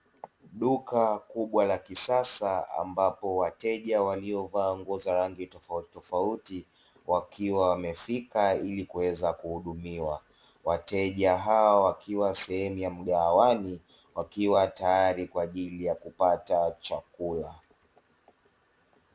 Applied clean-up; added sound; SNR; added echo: none; none; none; none.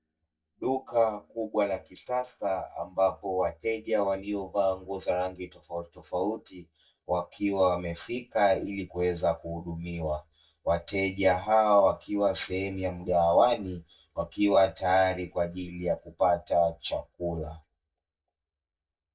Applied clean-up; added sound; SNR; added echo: neural mask model DeepFilterNet 3.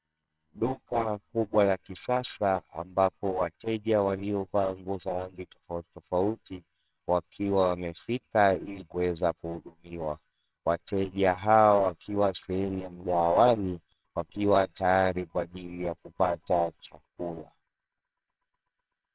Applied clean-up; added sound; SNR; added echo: neural separator model SepFormer WHAMR!.